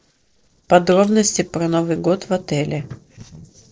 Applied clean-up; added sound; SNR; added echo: neural separator model SepFormer DNS4.